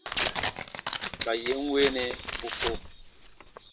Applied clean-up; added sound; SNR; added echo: none; Tearing; 3 dB; none.